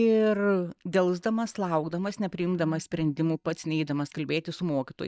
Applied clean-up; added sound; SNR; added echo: neural mask model DeepFilterNet 3.